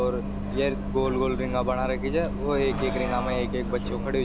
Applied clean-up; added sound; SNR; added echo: none; Bus; 2 dB; none.